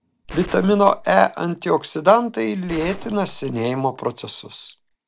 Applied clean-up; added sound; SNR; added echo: none; Gunshot, gunfire; 19 dB; none.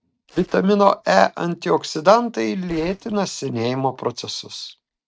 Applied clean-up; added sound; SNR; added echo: neural mask model RNNoise.